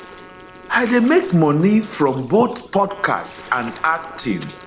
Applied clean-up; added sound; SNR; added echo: none; Gurgling + Trumpet; 19 dB; none.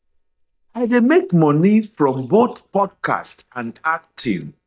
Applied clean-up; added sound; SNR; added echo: neural mask model DeepFilterNet 3.